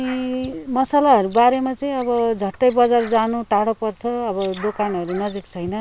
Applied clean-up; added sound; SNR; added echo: none; Bird vocalization, bird call, bird song; 20 dB; none.